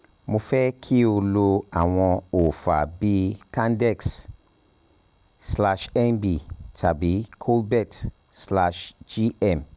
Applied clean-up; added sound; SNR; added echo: none; none; none; none.